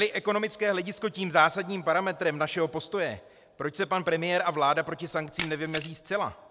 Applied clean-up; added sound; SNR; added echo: none; Camera; 4 dB; none.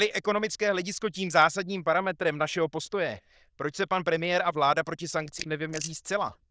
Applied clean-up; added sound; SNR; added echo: neural diffusion model UNIVERSE++.